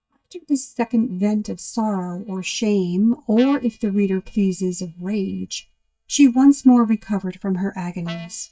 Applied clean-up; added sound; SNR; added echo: neural mask model DeepFilterNet 3.